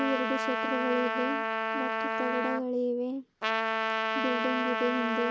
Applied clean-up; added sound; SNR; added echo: none; Trumpet; -2 dB; none.